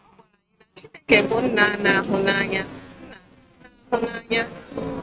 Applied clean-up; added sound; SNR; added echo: neural mask model RNNoise.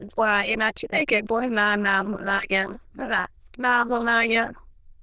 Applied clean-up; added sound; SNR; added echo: neural diffusion model UNIVERSE++.